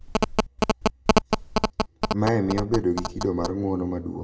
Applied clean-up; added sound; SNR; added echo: none; Telephone; -2 dB; reverberation time 1.0 s.